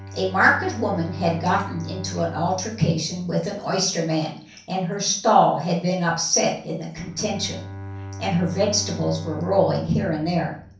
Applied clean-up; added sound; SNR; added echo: none; Bowed string instrument; 14 dB; reverberation time 0.6 s.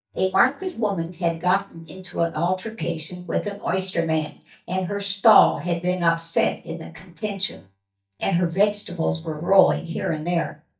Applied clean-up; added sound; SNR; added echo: neural mask model DeepFilterNet 3.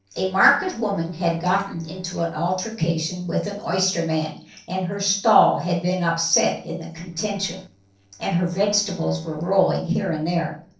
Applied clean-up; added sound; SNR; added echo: neural separator model SepFormer DNS4.